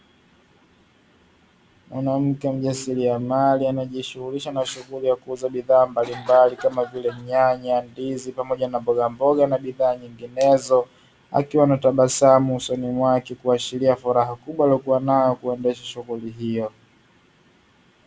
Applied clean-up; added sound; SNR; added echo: none; Cough; 19 dB; none.